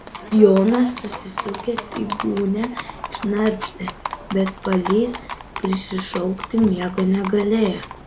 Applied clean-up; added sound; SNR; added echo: none; Livestock, farm animals, working animals; 11 dB; none.